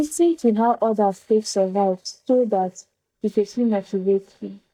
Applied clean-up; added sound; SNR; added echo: neural mask model DeepFilterNet 3.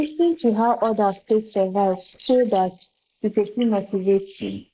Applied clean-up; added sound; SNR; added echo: neural mask model Resemble Enhance denoiser.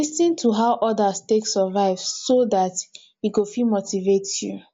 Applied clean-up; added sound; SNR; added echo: none; none; none; none.